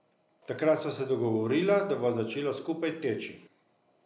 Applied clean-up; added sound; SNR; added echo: none; none; none; none.